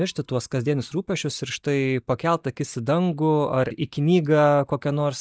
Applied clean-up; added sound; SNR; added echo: neural mask model DeepFilterNet 3.